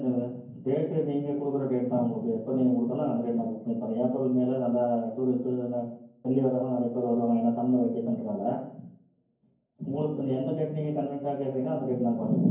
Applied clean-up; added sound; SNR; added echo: none; none; none; reverberation time 0.9 s.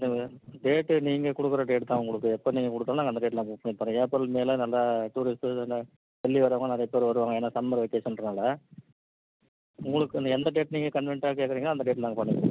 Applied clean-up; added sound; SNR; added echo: none; none; none; none.